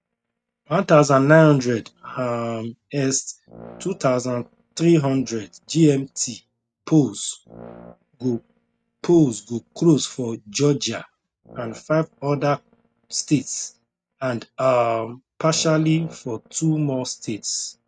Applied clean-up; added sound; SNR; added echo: neural mask model RNNoise.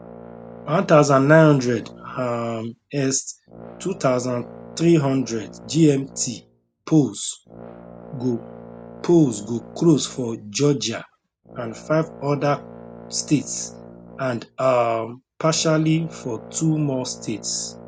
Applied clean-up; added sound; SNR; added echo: none; Brass instrument; 19 dB; none.